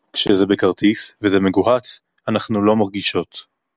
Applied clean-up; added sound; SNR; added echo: none; none; none; none.